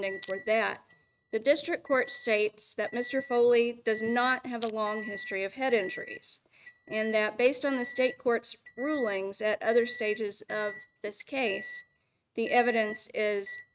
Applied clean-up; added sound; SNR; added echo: neural mask model RNNoise.